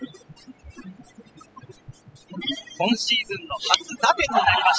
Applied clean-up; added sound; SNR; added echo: classical method spectral subtraction.